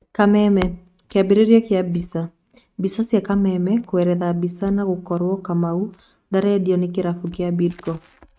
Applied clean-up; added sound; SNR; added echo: neural mask model RNNoise.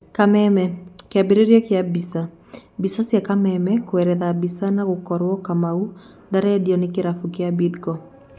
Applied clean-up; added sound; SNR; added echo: none; none; none; none.